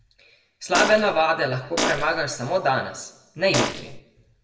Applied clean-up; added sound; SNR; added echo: none; Fart; 2 dB; reverberation time 0.9 s.